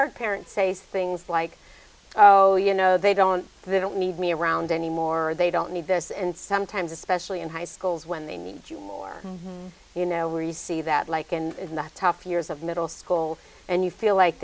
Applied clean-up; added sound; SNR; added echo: none; none; none; none.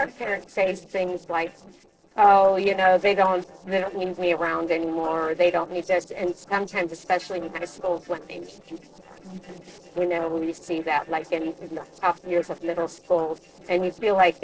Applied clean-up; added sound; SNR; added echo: neural separator model SepFormer DNS4.